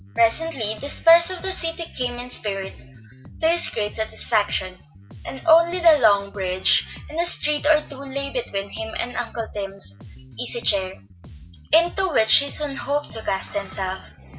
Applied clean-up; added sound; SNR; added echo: none; Bass guitar; 18 dB; none.